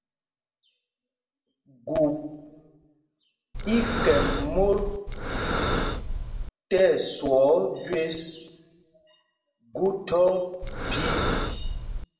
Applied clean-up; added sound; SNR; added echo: none; Breathing; 0 dB; reverberation time 0.7 s.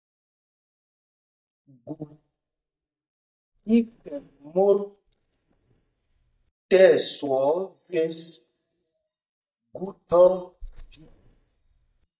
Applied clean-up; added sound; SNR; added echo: neural mask model DeepFilterNet 3.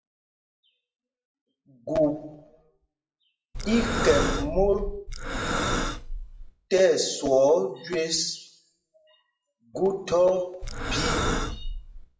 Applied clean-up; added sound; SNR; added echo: classical method WPE with log-MMSE.